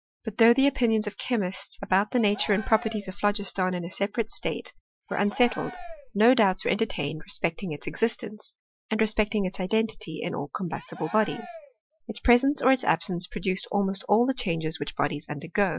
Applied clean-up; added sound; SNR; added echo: classical method Wiener filter.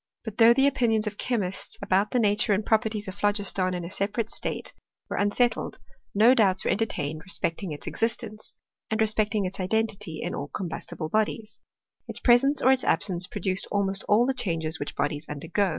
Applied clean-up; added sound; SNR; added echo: none; none; none; none.